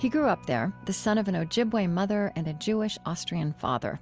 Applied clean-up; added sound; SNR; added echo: none; none; none; none.